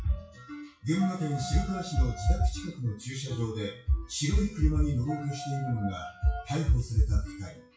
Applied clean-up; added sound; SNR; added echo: classical method WPE with log-MMSE.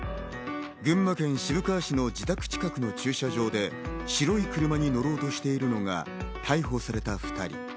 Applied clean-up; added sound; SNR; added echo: none; none; none; none.